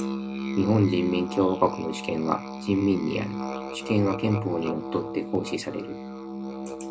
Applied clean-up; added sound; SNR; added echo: none; Musical instrument; 6 dB; none.